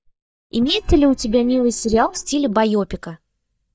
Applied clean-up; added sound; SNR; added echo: neural mask model DeepFilterNet 3.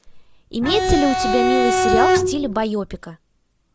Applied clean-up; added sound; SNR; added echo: none; Bowed string instrument; -4 dB; none.